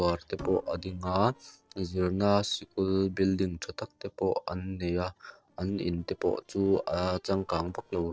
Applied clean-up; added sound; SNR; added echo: neural separator model SepFormer DNS4.